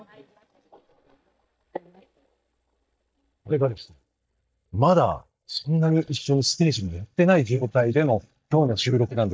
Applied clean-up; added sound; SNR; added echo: neural mask model DeepFilterNet 3.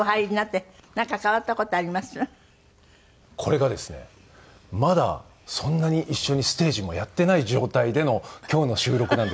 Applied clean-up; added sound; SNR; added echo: none; none; none; none.